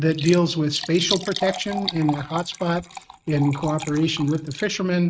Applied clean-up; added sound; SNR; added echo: neural mask model RNNoise.